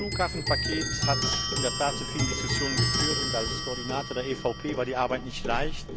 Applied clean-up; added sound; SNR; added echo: none; Clock; -2 dB; none.